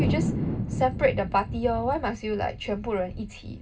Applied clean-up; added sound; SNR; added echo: none; Thunder; 3 dB; reverberation time 0.2 s.